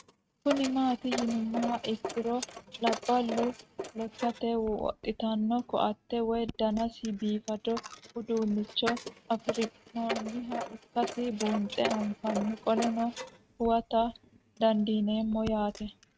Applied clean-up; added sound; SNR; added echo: neural mask model RNNoise.